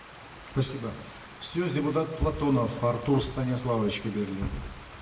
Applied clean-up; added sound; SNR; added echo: none; Stream; 18 dB; reverberation time 1.4 s.